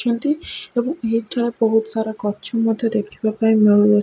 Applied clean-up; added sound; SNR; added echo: none; none; none; none.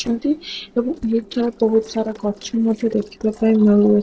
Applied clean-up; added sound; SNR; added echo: neural separator model SepFormer DNS4.